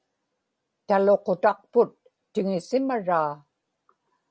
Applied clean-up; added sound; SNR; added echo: none; none; none; none.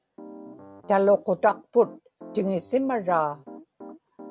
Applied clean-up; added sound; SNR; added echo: none; Piano; 19 dB; none.